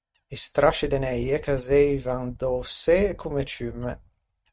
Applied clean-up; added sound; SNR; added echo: neural mask model RNNoise.